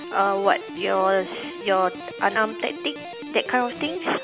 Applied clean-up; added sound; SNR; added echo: none; Guitar; 11 dB; none.